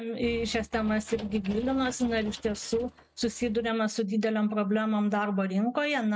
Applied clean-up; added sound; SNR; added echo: neural mask model RNNoise.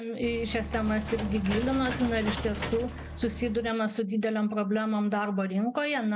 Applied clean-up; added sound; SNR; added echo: none; Engine / Mechanisms; 7 dB; none.